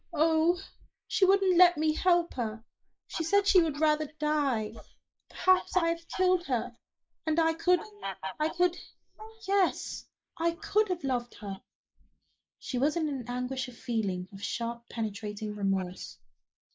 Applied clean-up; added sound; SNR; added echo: neural mask model Resemble Enhance denoiser.